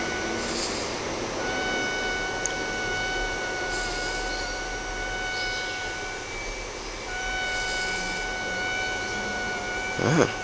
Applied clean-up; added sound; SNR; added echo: none; Trumpet; 2 dB; none.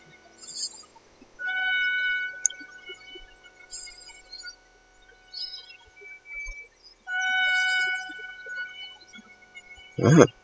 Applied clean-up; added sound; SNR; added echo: classical method spectral subtraction.